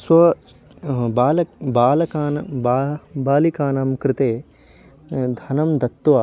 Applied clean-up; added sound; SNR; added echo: none; none; none; none.